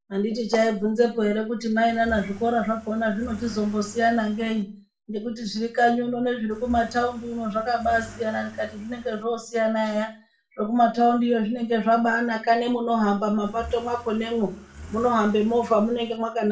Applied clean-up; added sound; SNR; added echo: none; Accelerating, revving, vroom / Car; 19 dB; reverberation time 0.3 s.